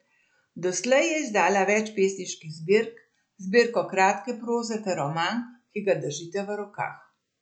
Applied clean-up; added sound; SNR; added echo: none; none; none; none.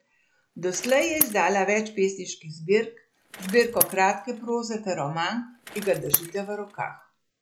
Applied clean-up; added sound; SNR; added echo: none; Bicycle; 8 dB; none.